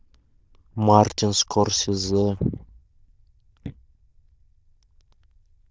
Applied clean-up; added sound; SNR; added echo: neural diffusion model UNIVERSE++.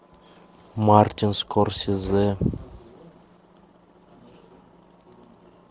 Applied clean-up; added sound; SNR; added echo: none; none; none; none.